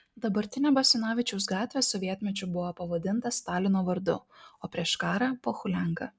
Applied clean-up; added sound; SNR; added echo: none; none; none; none.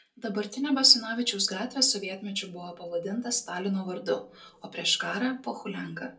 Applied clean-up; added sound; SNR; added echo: none; none; none; reverberation time 0.2 s.